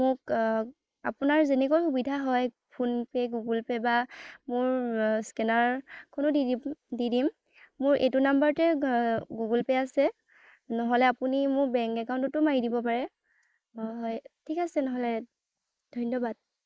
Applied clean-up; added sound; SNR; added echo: neural mask model Resemble Enhance denoiser.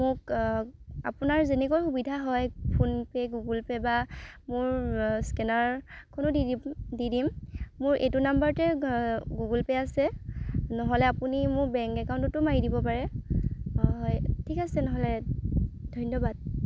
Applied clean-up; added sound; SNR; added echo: none; none; none; none.